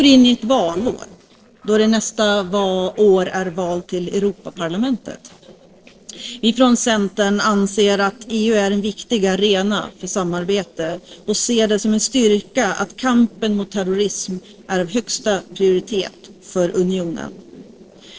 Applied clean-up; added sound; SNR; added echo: neural separator model SepFormer DNS4.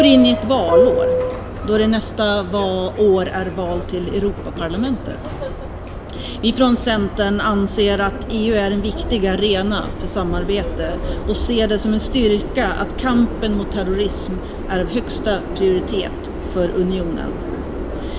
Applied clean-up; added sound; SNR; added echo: none; Subway, metro, underground; 4 dB; reverberation time 1.1 s.